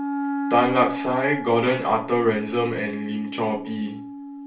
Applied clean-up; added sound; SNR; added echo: none; Wind instrument, woodwind instrument; 7 dB; reverberation time 0.4 s.